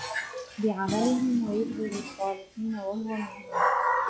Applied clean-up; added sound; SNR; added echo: classical method log-MMSE.